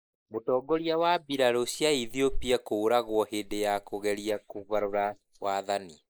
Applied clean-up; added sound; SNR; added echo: neural mask model Resemble Enhance denoiser.